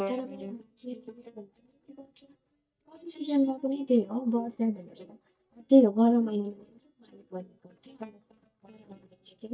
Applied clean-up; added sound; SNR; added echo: neural mask model DeepFilterNet 3.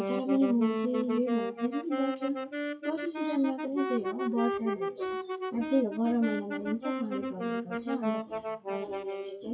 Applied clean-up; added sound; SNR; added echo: classical method WPE with log-MMSE.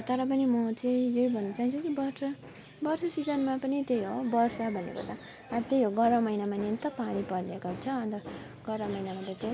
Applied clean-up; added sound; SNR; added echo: none; none; none; none.